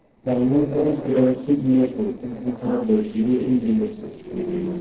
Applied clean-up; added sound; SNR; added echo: neural separator model SepFormer DNS4.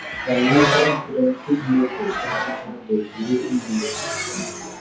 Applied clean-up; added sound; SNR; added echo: classical method WPE with log-MMSE.